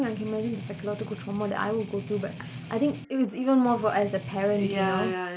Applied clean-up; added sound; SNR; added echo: none; Strum; 12 dB; none.